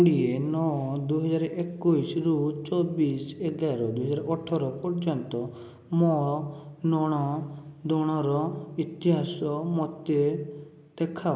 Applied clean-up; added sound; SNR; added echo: none; none; none; none.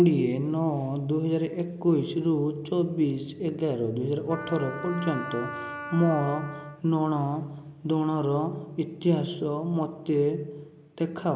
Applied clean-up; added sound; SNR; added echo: none; Wind instrument, woodwind instrument; 11 dB; none.